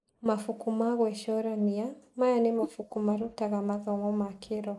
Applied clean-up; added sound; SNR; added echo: neural mask model Resemble Enhance denoiser.